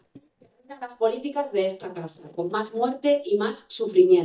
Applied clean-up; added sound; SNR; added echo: neural mask model DeepFilterNet 3.